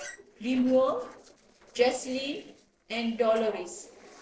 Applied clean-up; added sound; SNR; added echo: neural separator model SepFormer DNS4.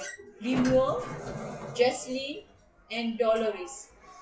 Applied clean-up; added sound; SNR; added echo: classical method WPE with log-MMSE.